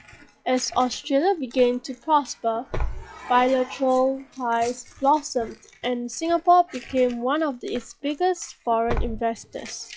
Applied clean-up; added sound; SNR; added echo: classical method log-MMSE.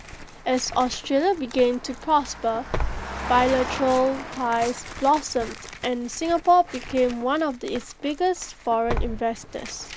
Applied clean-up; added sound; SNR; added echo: none; Tearing + Engine; 9 dB; none.